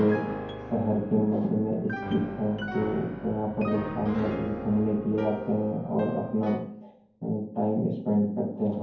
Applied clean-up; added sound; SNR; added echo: none; Piano; 10 dB; reverberation time 0.9 s.